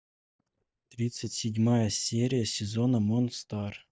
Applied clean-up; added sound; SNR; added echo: neural mask model DeepFilterNet 3.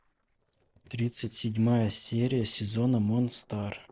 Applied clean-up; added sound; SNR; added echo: neural separator model SepFormer DNS4.